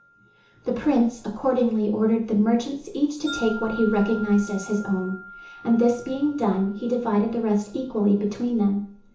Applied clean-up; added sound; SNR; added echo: none; Wind chime; 19 dB; reverberation time 0.8 s.